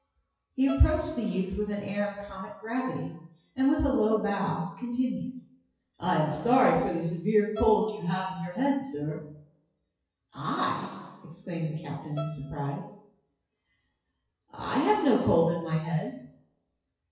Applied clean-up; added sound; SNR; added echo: classical method WPE with log-MMSE.